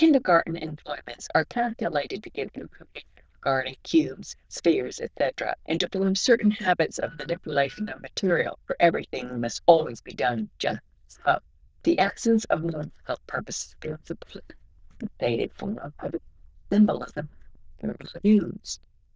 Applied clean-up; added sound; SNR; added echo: neural diffusion model UNIVERSE++.